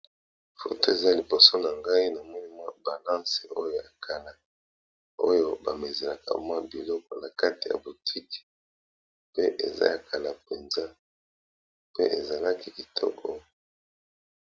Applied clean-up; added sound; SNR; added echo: none; none; none; none.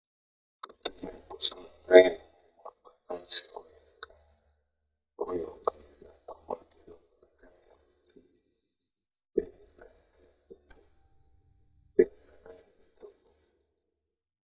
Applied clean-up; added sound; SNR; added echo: neural mask model DeepFilterNet 3.